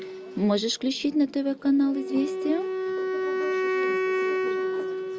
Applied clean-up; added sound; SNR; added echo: none; Wind instrument, woodwind instrument; 1 dB; none.